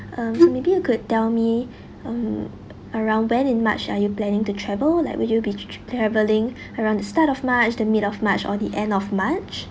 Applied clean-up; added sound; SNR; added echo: none; Wind instrument, woodwind instrument; -4 dB; none.